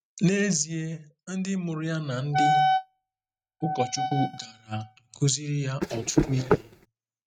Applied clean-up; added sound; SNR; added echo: neural mask model RNNoise.